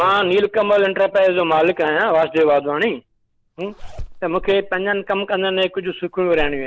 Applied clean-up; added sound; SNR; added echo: none; Zipper (clothing); 17 dB; none.